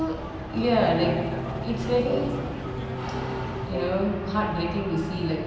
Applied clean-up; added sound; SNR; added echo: none; Race car, auto racing / Engine starting + Wind instrument, woodwind instrument; 6 dB; none.